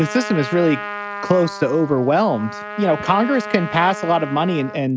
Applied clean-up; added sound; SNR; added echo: none; Trumpet; 11 dB; none.